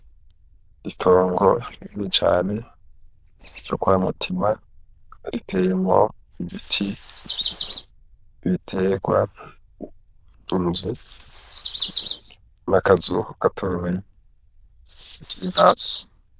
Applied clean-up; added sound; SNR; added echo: neural diffusion model UNIVERSE++.